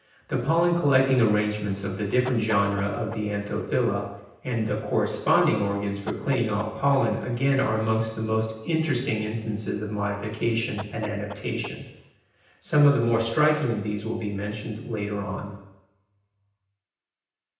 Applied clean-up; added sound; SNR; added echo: none; Chicken, rooster; 17 dB; reverberation time 0.9 s.